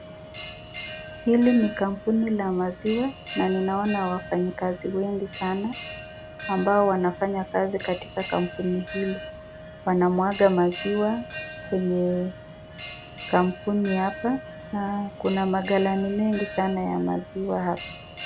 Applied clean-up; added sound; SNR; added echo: none; Bell; 12 dB; none.